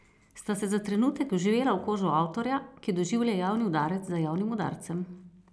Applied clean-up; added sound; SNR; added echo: none; none; none; none.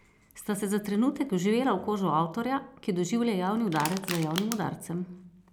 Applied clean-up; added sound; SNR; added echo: none; Crushing; 9 dB; none.